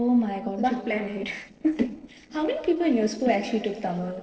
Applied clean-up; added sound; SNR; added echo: neural separator model SepFormer DNS4.